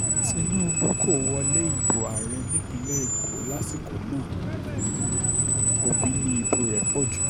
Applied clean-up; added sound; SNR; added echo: none; Screech; -4 dB; none.